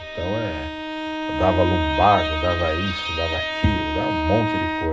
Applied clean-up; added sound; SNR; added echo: none; Bowed string instrument; 2 dB; reverberation time 0.2 s.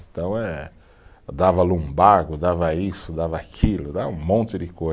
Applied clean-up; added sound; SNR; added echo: none; none; none; none.